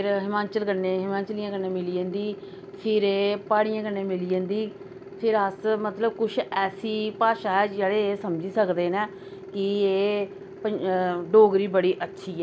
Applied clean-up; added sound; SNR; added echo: none; none; none; none.